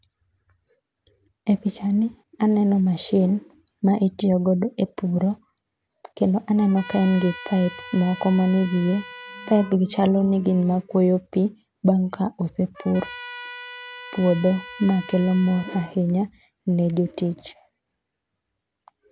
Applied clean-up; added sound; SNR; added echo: none; Trumpet; 16 dB; none.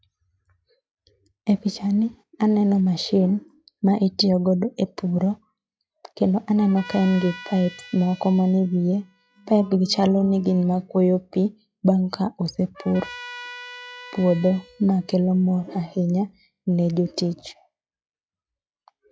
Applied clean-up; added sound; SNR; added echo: classical method log-MMSE.